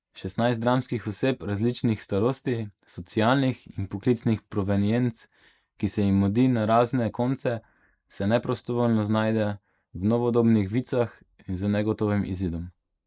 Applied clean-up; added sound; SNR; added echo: neural mask model Resemble Enhance denoiser.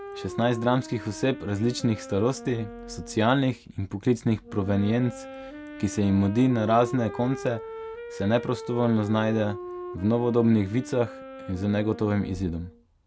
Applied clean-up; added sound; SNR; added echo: none; Wind instrument, woodwind instrument; 14 dB; none.